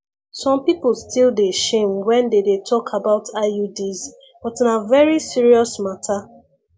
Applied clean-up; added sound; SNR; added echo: none; none; none; none.